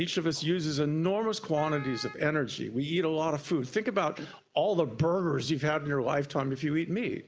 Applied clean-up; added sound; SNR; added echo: none; Wind instrument, woodwind instrument; 17 dB; none.